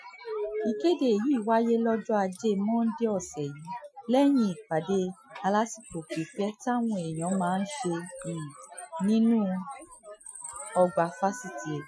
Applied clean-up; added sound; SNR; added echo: classical method Wiener filter.